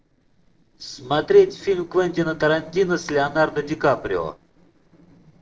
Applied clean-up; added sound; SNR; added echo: neural separator model SepFormer DNS4.